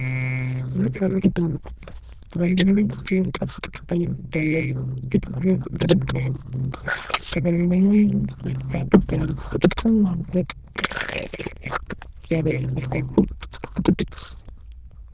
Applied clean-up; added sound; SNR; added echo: neural diffusion model UNIVERSE++.